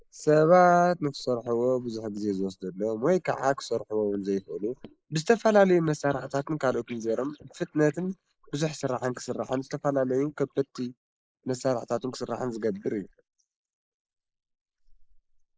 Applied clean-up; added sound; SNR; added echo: neural mask model Resemble Enhance denoiser.